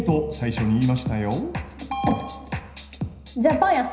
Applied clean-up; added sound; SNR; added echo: none; Bass guitar; 18 dB; reverberation time 0.9 s.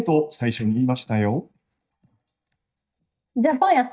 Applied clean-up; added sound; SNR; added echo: neural mask model DeepFilterNet 3.